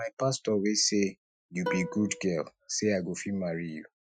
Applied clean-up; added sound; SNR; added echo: classical method Wiener filter.